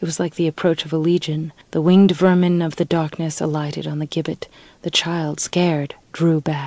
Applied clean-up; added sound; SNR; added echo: none; none; none; none.